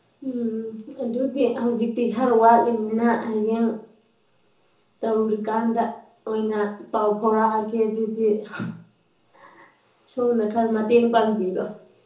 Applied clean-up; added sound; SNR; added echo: none; none; none; reverberation time 0.8 s.